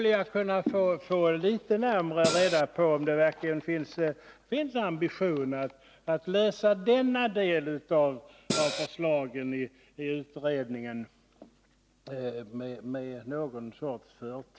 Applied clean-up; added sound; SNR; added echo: none; Cymbal; 2 dB; none.